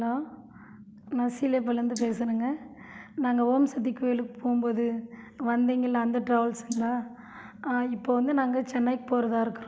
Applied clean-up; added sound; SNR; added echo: neural mask model Resemble Enhance denoiser.